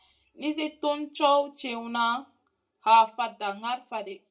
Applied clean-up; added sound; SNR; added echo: none; none; none; reverberation time 0.2 s.